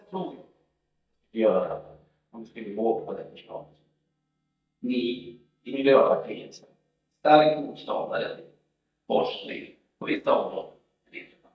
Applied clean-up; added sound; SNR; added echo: neural mask model DeepFilterNet 3.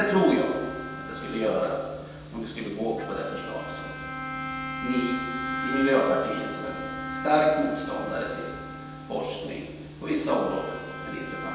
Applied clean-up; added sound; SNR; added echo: none; Bowed string instrument; 8 dB; reverberation time 1.2 s.